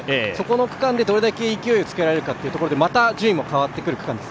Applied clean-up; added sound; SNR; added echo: none; none; none; none.